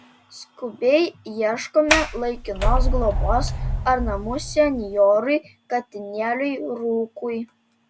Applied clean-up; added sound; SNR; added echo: none; Sliding door; 0 dB; none.